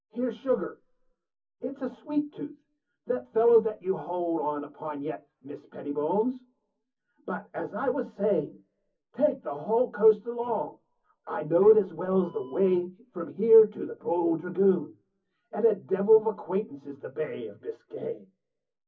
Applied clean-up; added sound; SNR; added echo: none; none; none; reverberation time 0.3 s.